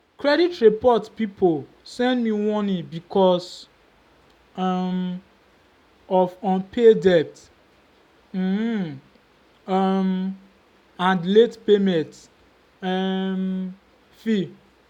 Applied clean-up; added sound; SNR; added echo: none; none; none; none.